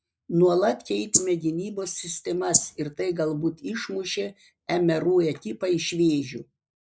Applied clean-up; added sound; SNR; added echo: neural mask model Resemble Enhance denoiser.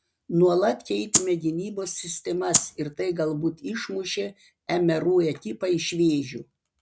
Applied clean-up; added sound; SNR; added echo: none; Rattle (instrument); -1 dB; none.